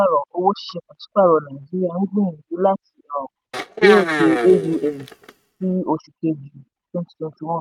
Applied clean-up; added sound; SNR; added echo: neural mask model RNNoise.